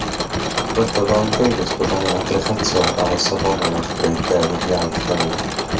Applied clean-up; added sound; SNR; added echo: none; Mechanisms; 1 dB; reverberation time 0.2 s.